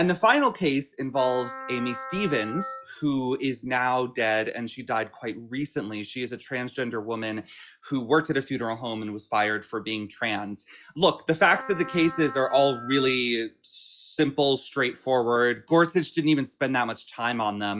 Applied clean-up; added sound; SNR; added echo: classical method log-MMSE.